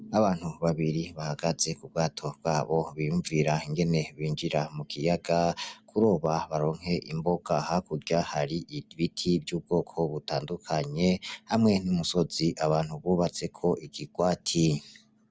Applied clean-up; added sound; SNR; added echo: none; none; none; none.